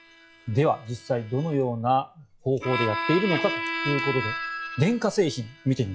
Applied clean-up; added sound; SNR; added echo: classical method log-MMSE.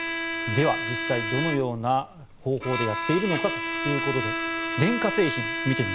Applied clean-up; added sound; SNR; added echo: none; Bowed string instrument; 3 dB; none.